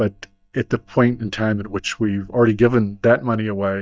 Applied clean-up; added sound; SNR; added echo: neural mask model DeepFilterNet 3.